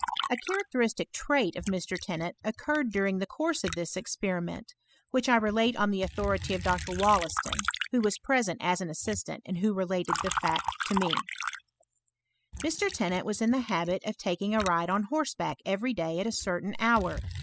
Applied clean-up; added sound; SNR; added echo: classical method spectral subtraction.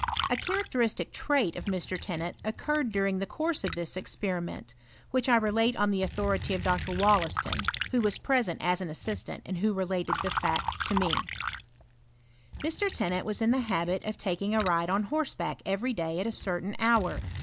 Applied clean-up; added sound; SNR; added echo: none; Liquid; 8 dB; none.